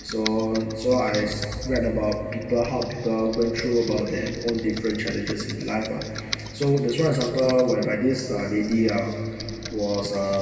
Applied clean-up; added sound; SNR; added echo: none; Computer keyboard; 14 dB; reverberation time 2.3 s.